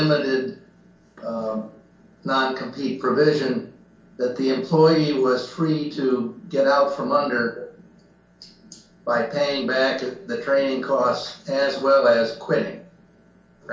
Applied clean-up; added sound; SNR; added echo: none; none; none; reverberation time 0.2 s.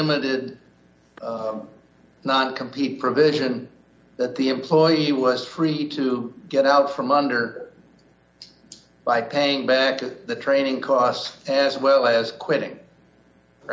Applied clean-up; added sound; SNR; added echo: none; none; none; none.